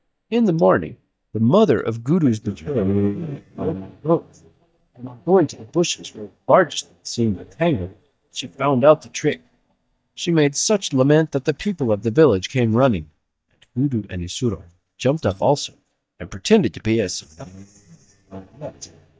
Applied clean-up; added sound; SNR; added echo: neural mask model DeepFilterNet 3.